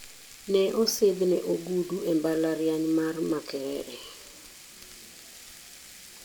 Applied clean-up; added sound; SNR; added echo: none; Frying (food); 19 dB; none.